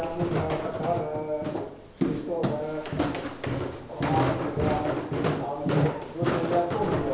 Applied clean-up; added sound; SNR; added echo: none; Walk, footsteps; -2 dB; reverberation time 1.0 s.